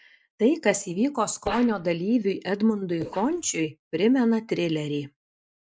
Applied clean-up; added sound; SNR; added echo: neural mask model Resemble Enhance denoiser.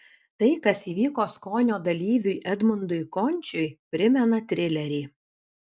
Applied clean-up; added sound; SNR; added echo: none; none; none; none.